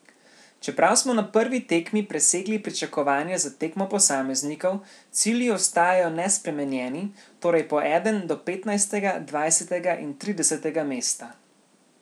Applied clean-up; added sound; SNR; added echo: none; none; none; none.